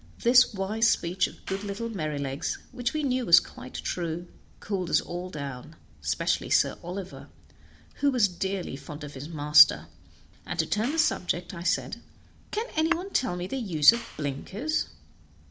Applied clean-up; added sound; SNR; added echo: none; Tap / Hammer + Clapping; 13 dB; none.